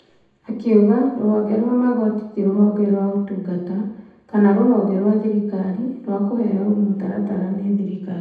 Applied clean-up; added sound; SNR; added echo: none; none; none; reverberation time 0.9 s.